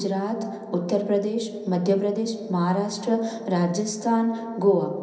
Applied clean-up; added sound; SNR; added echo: none; none; none; reverberation time 0.6 s.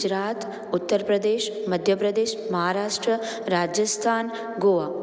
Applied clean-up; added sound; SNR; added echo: none; none; none; none.